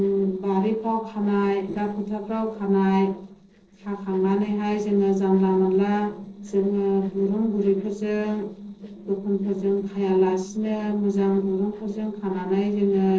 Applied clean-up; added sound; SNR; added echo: neural separator model SepFormer DNS4.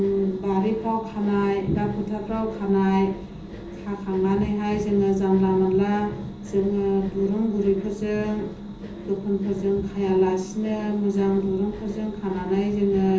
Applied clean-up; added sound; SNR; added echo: none; Engine; 17 dB; reverberation time 0.6 s.